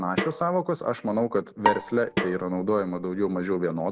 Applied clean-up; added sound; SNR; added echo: none; Snare drum + Bowed string instrument; 6 dB; none.